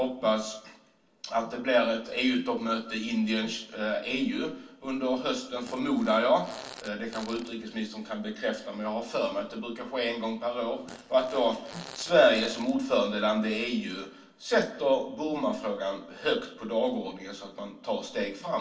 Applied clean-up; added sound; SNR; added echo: none; Fart; 18 dB; reverberation time 0.2 s.